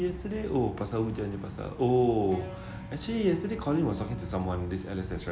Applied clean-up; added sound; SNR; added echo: none; Electric guitar; 16 dB; none.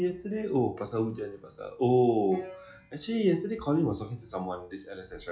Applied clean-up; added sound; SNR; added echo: classical method log-MMSE.